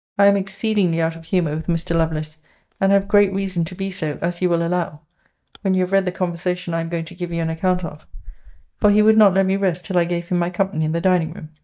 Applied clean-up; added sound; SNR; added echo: neural mask model DeepFilterNet 3.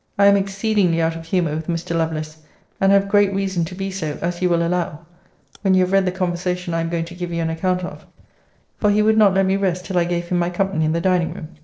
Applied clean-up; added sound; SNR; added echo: neural separator model SepFormer DNS4.